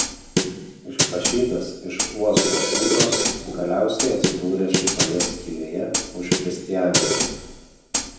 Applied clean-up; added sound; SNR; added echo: none; Snare drum; -1 dB; reverberation time 0.9 s.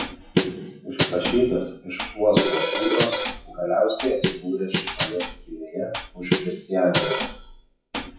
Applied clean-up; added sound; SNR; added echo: classical method WPE with log-MMSE.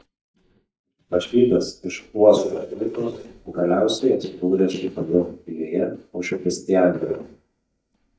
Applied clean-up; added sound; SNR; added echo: neural mask model DeepFilterNet 3.